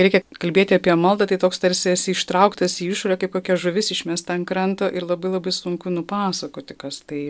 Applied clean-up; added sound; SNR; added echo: none; none; none; none.